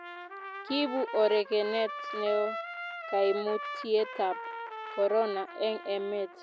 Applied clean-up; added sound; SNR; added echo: none; Trumpet; 9 dB; none.